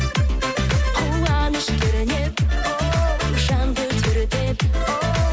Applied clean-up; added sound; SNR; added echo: none; none; none; none.